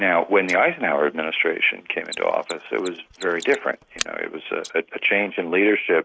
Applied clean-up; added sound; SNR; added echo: neural mask model RNNoise.